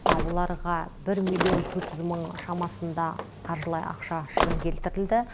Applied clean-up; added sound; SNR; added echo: none; Slam; 1 dB; none.